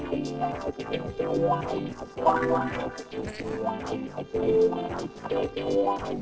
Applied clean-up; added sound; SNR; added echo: neural separator model SepFormer DNS4.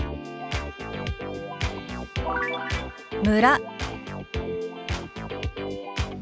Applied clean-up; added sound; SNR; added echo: none; Bowed string instrument; 18 dB; none.